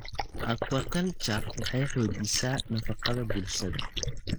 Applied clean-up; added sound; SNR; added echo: neural mask model Resemble Enhance denoiser.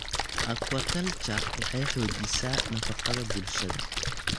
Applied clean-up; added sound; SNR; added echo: none; Splash, splatter; -3 dB; none.